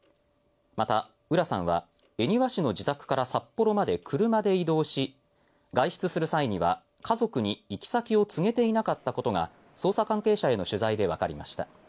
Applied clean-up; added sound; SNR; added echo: none; none; none; none.